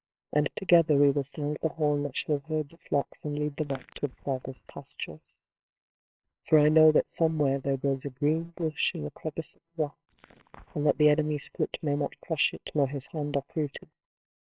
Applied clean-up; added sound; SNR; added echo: neural separator model SepFormer WHAMR!.